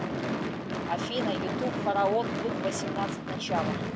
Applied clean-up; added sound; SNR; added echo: none; Gunshot, gunfire / Fireworks; -1 dB; none.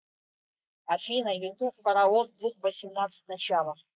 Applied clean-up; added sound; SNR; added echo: neural mask model Resemble Enhance denoiser.